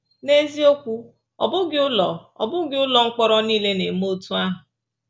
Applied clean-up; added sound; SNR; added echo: none; none; none; none.